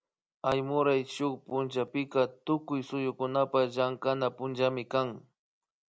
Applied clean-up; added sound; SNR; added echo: none; none; none; none.